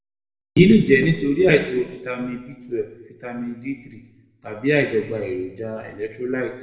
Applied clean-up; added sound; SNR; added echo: none; none; none; reverberation time 0.9 s.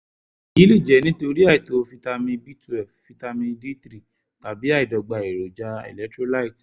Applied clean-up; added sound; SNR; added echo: none; none; none; none.